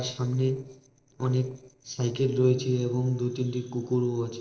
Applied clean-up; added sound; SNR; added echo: neural separator model SepFormer DNS4.